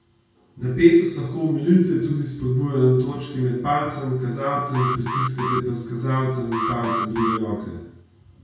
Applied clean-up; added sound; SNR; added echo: none; Alarm; 7 dB; reverberation time 0.6 s.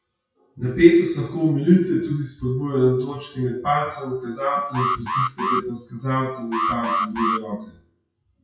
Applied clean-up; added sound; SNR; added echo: classical method WPE with log-MMSE.